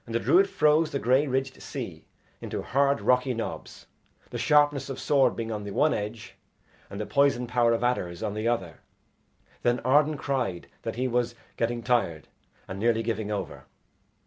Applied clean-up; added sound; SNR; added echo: none; none; none; none.